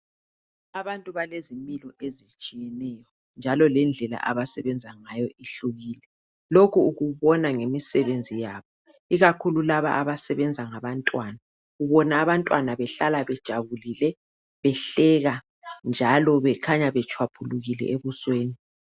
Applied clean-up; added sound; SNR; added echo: none; none; none; none.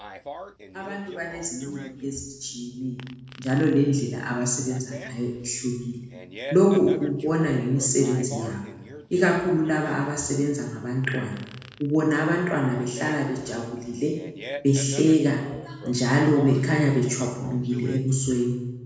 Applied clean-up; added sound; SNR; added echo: none; Fart; 18 dB; reverberation time 1.0 s.